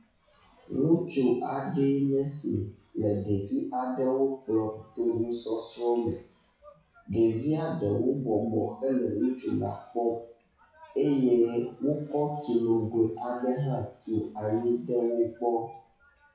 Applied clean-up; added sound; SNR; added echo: classical method WPE with log-MMSE.